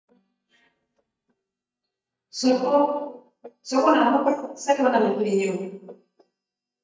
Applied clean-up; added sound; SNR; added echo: neural mask model DeepFilterNet 3.